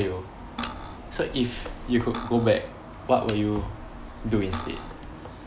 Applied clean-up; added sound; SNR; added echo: none; Cutlery, silverware + Cutlery, silverware; 11 dB; none.